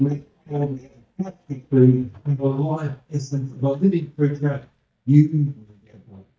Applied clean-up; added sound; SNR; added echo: neural mask model DeepFilterNet 3.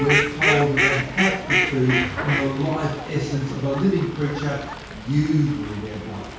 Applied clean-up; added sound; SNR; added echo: none; Fowl; 2 dB; reverberation time 0.6 s.